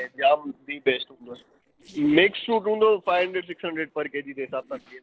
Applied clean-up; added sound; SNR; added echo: neural separator model SepFormer DNS4.